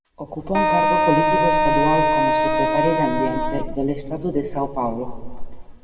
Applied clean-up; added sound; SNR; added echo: none; Wind instrument, woodwind instrument; -4 dB; reverberation time 1.3 s.